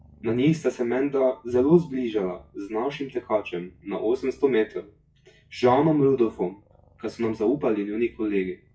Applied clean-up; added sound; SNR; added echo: classical method WPE with log-MMSE.